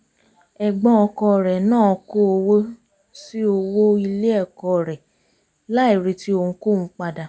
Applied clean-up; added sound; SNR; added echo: none; none; none; none.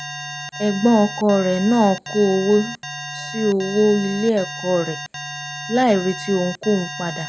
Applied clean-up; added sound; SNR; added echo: none; Alarm; 11 dB; none.